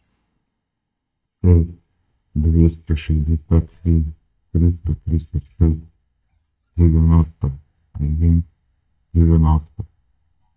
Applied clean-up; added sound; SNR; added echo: neural mask model DeepFilterNet 3.